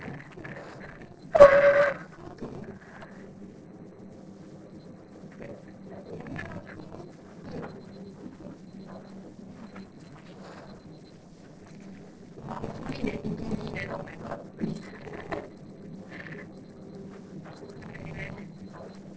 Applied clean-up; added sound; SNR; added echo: neural separator model SepFormer DNS4.